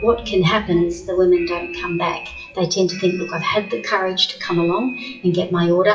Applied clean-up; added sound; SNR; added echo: classical method WPE with log-MMSE.